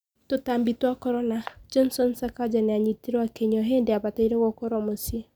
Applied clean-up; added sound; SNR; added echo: none; none; none; none.